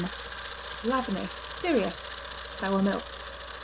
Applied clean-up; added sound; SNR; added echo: none; Camera; 8 dB; none.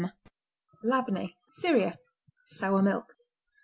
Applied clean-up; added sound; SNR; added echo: none; none; none; none.